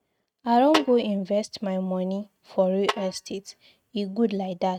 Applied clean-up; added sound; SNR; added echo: neural mask model RNNoise.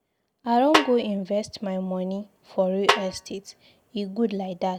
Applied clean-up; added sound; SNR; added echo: none; Snare drum; 1 dB; none.